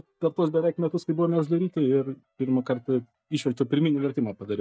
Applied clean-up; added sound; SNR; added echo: neural mask model DeepFilterNet 3.